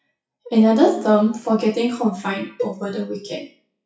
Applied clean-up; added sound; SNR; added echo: classical method WPE with log-MMSE.